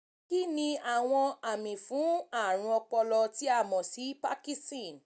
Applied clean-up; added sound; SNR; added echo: none; none; none; none.